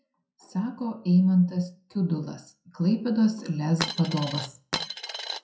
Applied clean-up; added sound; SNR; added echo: classical method WPE with log-MMSE.